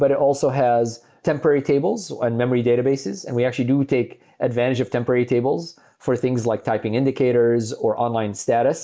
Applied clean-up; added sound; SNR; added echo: none; none; none; none.